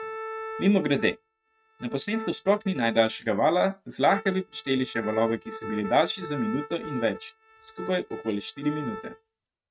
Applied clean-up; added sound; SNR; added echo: neural mask model RNNoise.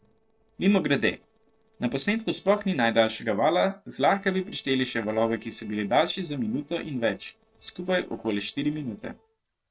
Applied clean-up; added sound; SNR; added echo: neural separator model SepFormer DNS4.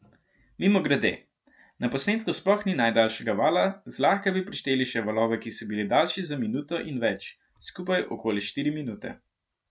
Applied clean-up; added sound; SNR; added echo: none; none; none; none.